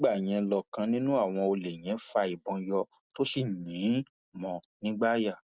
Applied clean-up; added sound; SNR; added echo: none; none; none; none.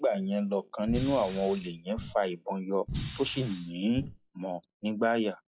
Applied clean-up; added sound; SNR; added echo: classical method log-MMSE.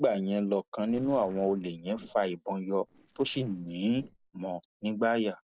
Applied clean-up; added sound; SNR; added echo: neural separator model SepFormer DNS4.